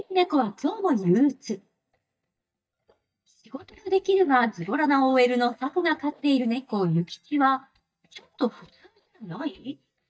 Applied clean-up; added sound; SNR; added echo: neural mask model DeepFilterNet 3.